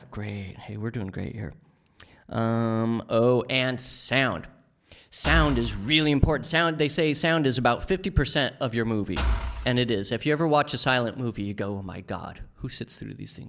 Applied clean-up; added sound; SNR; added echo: none; Engine / Car; 3 dB; none.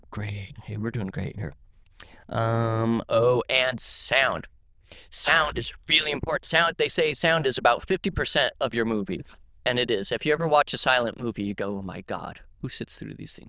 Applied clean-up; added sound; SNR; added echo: neural diffusion model UNIVERSE++.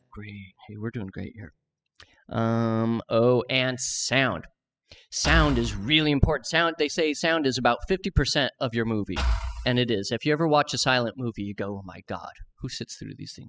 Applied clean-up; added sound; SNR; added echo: classical method spectral subtraction.